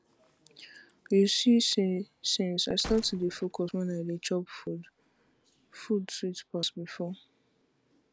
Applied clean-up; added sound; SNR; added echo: none; Gunshot, gunfire; 17 dB; none.